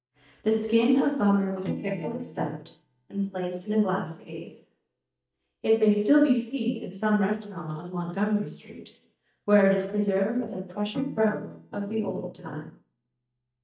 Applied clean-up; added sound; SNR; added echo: neural mask model DeepFilterNet 3.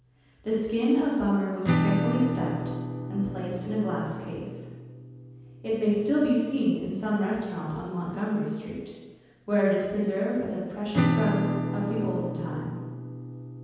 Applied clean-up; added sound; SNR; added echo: none; Acoustic guitar / Strum; 4 dB; reverberation time 1.2 s.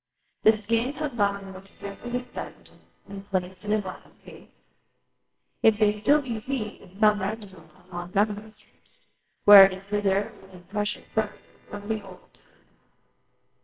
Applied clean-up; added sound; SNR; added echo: neural separator model SepFormer WHAMR!.